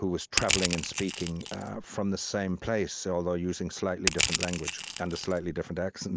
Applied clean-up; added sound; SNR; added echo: none; Crushing; 0 dB; none.